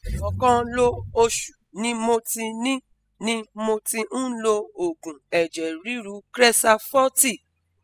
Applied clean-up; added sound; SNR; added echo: classical method spectral subtraction.